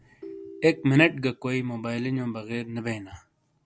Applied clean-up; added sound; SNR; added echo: none; Ringtone; 18 dB; none.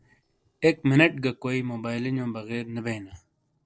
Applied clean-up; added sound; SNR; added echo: neural separator model SepFormer DNS4.